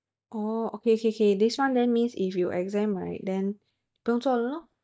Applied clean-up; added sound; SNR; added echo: neural mask model DeepFilterNet 3.